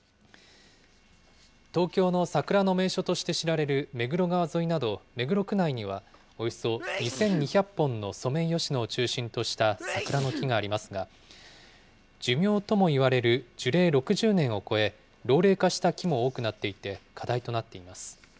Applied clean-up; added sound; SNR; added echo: none; Sneeze; 10 dB; none.